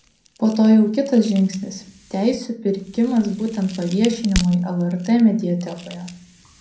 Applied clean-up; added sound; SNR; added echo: none; Crack; 16 dB; reverberation time 0.5 s.